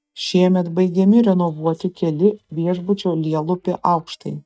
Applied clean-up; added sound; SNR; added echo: neural mask model DeepFilterNet 3.